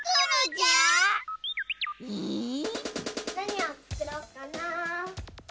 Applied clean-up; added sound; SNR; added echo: none; none; none; none.